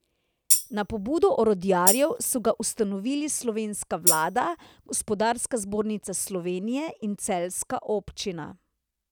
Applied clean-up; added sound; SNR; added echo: none; Tambourine; 0 dB; none.